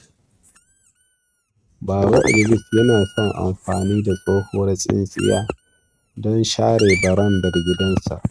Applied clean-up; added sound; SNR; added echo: neural mask model RNNoise.